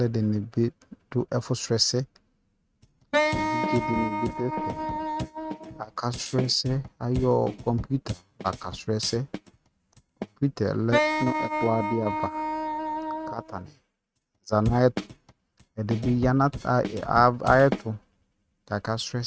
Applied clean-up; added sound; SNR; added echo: neural mask model RNNoise.